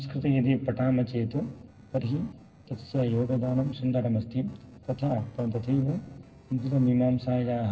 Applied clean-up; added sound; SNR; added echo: neural separator model SepFormer DNS4.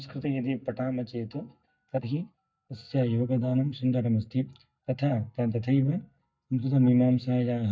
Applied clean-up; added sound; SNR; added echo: neural mask model DeepFilterNet 3.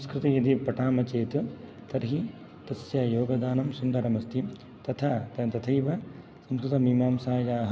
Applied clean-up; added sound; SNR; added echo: none; none; none; none.